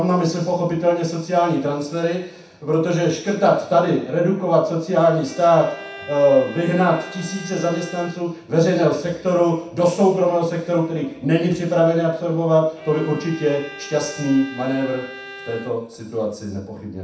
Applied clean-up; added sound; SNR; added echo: none; Bowed string instrument; 17 dB; reverberation time 0.7 s.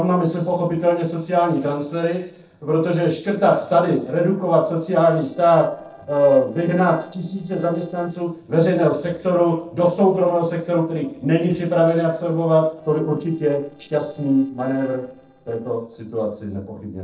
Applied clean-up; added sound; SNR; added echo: neural separator model SepFormer DNS4.